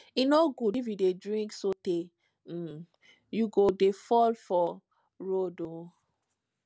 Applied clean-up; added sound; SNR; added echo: none; none; none; none.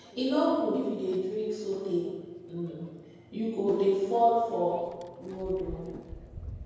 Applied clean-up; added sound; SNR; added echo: none; Microwave oven; 17 dB; reverberation time 1.2 s.